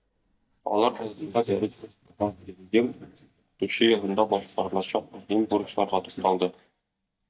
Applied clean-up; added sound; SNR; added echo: neural mask model DeepFilterNet 3.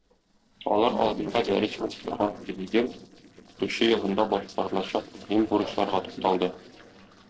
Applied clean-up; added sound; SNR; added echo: neural separator model SepFormer DNS4.